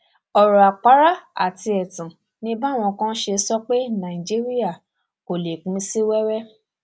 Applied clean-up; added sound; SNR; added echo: none; none; none; none.